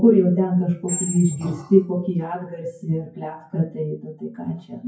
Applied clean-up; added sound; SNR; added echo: classical method WPE with log-MMSE.